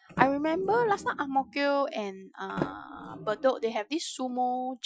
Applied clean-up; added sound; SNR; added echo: classical method Wiener filter.